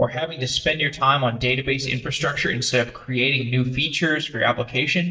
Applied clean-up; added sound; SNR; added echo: neural mask model DeepFilterNet 3.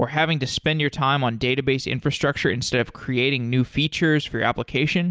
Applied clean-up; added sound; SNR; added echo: none; none; none; none.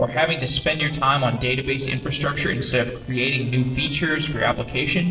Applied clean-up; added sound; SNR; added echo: neural separator model SepFormer DNS4.